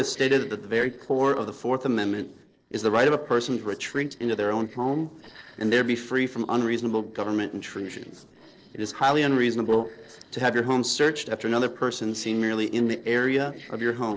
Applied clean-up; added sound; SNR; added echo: neural separator model SepFormer DNS4.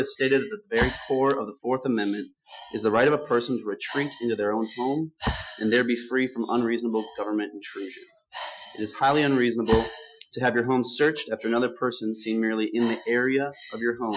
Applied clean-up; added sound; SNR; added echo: classical method Wiener filter.